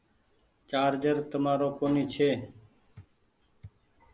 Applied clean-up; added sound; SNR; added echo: none; none; none; none.